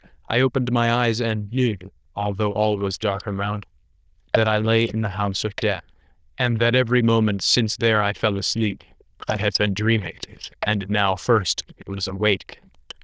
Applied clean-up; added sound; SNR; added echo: neural diffusion model UNIVERSE++.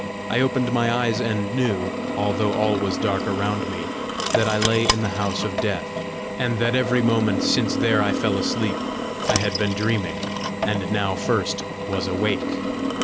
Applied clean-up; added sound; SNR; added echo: none; Drill; 2 dB; none.